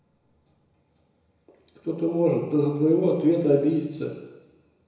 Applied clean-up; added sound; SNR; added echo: none; none; none; reverberation time 1.0 s.